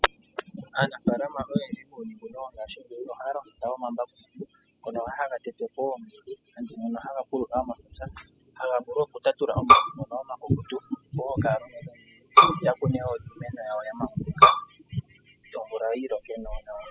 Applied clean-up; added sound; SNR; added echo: classical method spectral subtraction.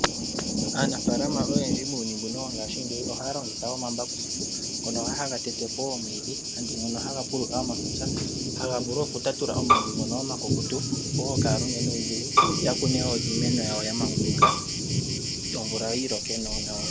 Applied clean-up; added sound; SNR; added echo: none; Bowed string instrument + Thunder; -4 dB; none.